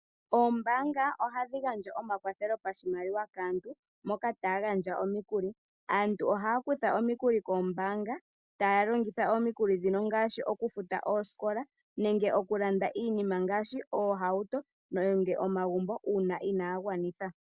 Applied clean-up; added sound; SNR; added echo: none; none; none; none.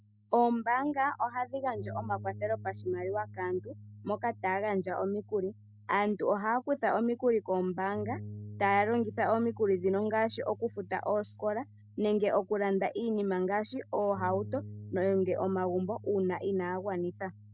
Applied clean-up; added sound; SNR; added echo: none; Bass guitar; 16 dB; none.